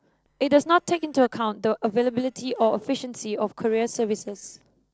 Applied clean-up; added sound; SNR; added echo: neural separator model SepFormer DNS4.